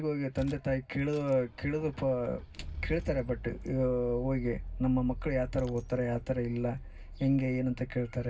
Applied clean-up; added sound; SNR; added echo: none; Rattle / Engine starting / Car; 12 dB; reverberation time 0.4 s.